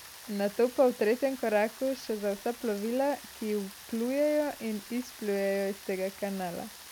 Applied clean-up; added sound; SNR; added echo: none; Rain; 17 dB; none.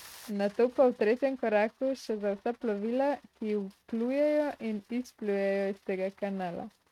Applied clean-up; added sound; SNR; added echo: neural mask model RNNoise.